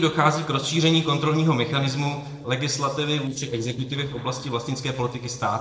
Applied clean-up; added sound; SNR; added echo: neural separator model SepFormer DNS4.